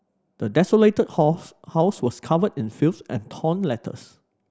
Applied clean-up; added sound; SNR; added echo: none; none; none; none.